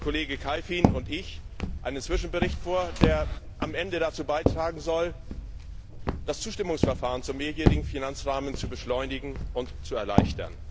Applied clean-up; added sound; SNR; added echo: none; Walk, footsteps; -2 dB; none.